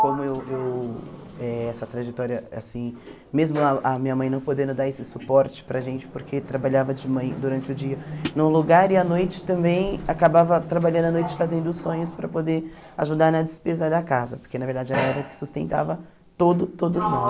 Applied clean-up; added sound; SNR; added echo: none; Hi-hat + Sliding door; 11 dB; none.